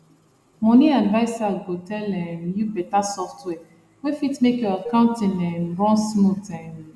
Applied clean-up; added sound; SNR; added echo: none; Dishes, pots, and pans; 17 dB; none.